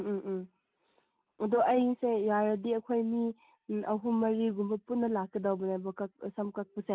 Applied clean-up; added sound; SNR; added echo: none; none; none; none.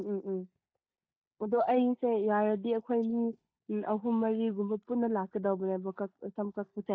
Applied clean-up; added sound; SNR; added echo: neural mask model DeepFilterNet 3.